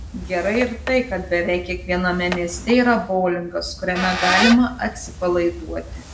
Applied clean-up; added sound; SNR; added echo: none; Squeak; 8 dB; reverberation time 0.4 s.